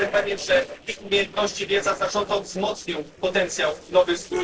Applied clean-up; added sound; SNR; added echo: neural separator model SepFormer DNS4.